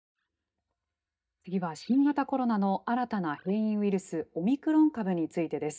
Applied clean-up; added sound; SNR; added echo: neural mask model DeepFilterNet 3.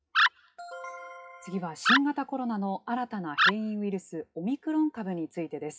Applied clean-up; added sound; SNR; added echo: classical method WPE with log-MMSE.